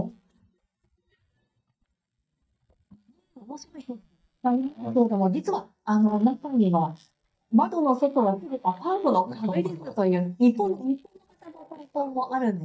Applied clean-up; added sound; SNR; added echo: neural mask model DeepFilterNet 3.